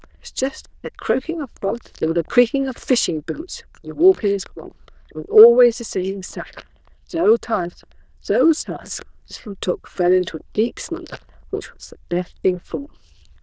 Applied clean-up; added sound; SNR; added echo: neural diffusion model UNIVERSE++.